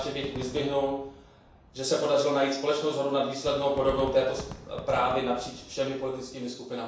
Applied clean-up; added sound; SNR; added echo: none; Fireworks; 16 dB; reverberation time 0.7 s.